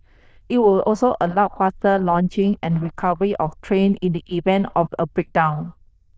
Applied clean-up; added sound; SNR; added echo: neural diffusion model UNIVERSE++.